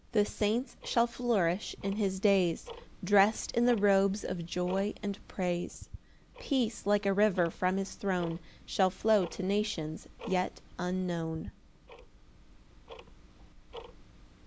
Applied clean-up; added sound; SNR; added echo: none; Tick-tock; 18 dB; none.